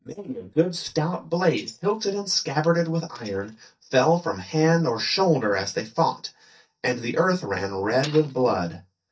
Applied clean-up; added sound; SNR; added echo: neural mask model DeepFilterNet 3.